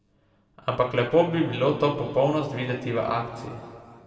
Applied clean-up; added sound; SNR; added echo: none; none; none; reverberation time 2.0 s.